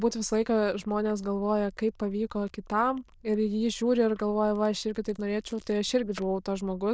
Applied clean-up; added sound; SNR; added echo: neural diffusion model UNIVERSE++.